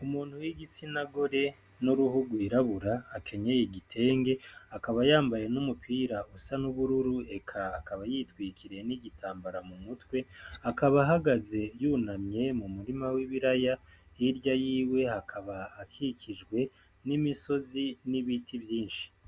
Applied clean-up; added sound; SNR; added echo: none; none; none; none.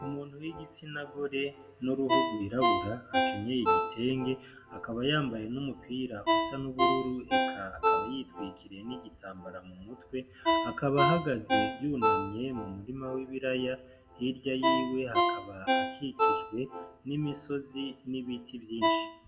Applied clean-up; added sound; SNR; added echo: none; Ringtone; -2 dB; reverberation time 0.7 s.